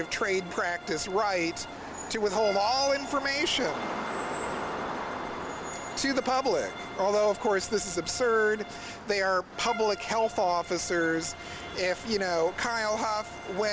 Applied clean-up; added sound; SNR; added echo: none; Bowed string instrument; 15 dB; none.